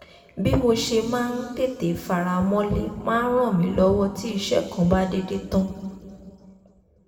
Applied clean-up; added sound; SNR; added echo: none; none; none; reverberation time 2.2 s.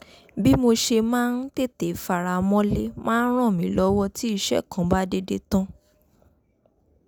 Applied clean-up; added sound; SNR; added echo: none; none; none; none.